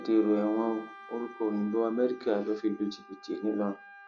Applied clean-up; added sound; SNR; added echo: none; Wind instrument, woodwind instrument; 19 dB; none.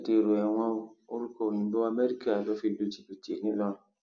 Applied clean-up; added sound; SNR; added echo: none; none; none; none.